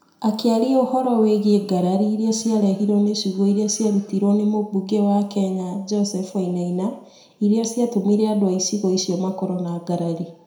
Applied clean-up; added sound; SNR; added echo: none; none; none; reverberation time 0.6 s.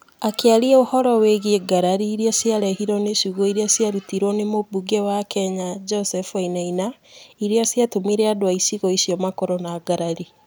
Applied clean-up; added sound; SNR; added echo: none; none; none; none.